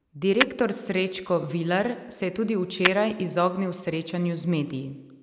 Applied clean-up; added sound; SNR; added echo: none; Tap / Hammer; 8 dB; none.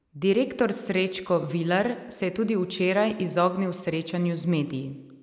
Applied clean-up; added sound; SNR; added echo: none; none; none; none.